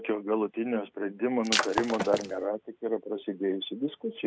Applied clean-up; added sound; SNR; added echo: none; Shatter; 1 dB; none.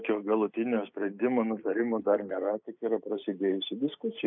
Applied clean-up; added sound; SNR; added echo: neural mask model Resemble Enhance denoiser.